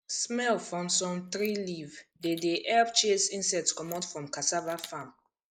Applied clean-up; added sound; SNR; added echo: neural mask model Resemble Enhance denoiser.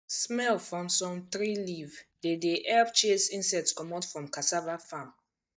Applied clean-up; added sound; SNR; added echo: neural mask model DeepFilterNet 3.